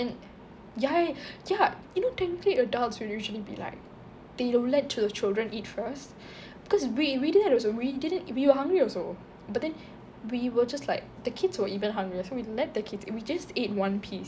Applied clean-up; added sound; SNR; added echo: none; none; none; none.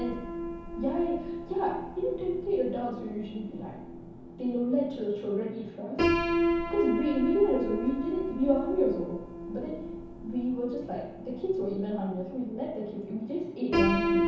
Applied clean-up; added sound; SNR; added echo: none; Piano; 3 dB; reverberation time 0.8 s.